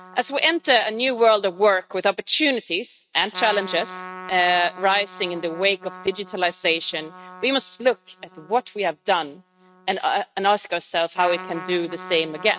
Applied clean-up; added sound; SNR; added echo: neural mask model RNNoise.